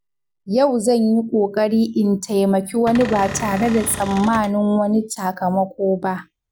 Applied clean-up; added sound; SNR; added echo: none; Cupboard open or close / Door; 10 dB; none.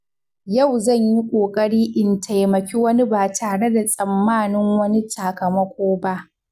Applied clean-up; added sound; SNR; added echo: none; none; none; none.